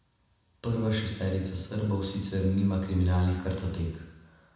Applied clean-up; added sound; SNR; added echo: none; none; none; reverberation time 1.0 s.